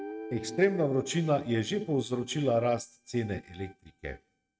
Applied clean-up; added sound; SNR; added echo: neural mask model RNNoise.